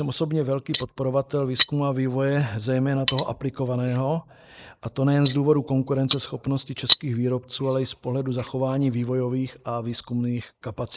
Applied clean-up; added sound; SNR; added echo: neural mask model Resemble Enhance denoiser.